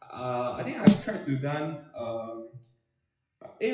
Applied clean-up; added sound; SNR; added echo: classical method WPE with log-MMSE.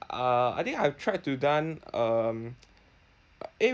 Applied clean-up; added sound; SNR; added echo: none; none; none; none.